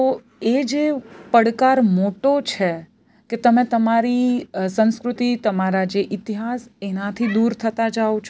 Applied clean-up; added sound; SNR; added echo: none; none; none; none.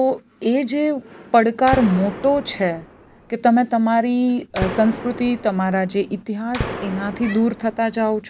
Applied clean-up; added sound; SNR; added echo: none; Gunshot, gunfire; 11 dB; none.